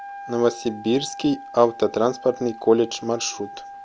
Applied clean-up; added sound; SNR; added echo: none; Wind instrument, woodwind instrument; 16 dB; none.